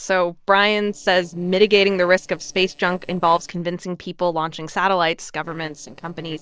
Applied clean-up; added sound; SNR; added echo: neural separator model SepFormer DNS4.